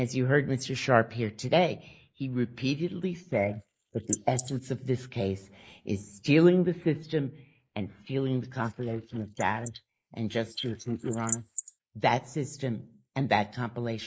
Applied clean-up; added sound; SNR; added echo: neural mask model Resemble Enhance denoiser.